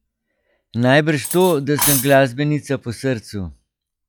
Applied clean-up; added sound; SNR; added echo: classical method log-MMSE.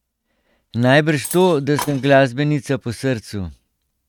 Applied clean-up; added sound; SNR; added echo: neural mask model RNNoise.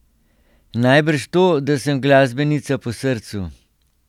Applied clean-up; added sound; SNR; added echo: none; none; none; none.